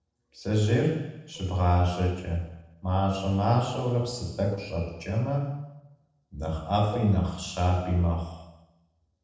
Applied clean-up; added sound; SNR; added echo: neural separator model SepFormer DNS4.